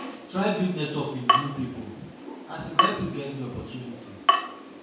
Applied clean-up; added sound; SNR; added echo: none; Drip / Water tap, faucet; -3 dB; reverberation time 0.6 s.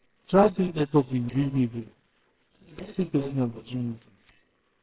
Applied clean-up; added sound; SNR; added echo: neural separator model SepFormer WHAMR!.